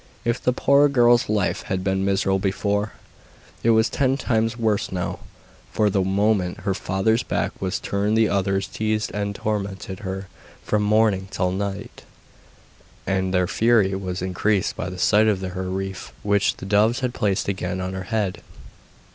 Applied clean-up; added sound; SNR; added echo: none; none; none; none.